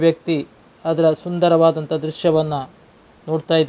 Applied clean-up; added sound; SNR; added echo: none; none; none; none.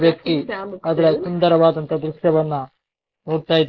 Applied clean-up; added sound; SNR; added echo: neural mask model Resemble Enhance denoiser.